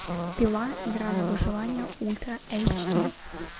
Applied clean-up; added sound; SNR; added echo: neural mask model Resemble Enhance denoiser.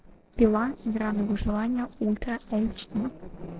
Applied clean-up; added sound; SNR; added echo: neural separator model SepFormer DNS4.